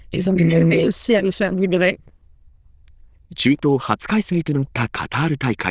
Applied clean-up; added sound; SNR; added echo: neural diffusion model UNIVERSE++.